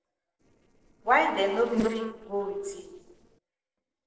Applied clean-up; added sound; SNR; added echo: neural separator model SepFormer DNS4.